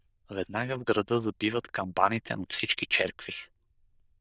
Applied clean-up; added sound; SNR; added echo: neural diffusion model UNIVERSE++.